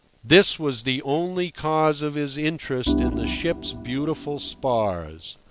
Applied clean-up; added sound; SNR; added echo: none; Organ; 4 dB; none.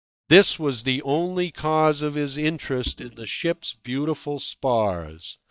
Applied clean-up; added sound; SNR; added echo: neural mask model DeepFilterNet 3.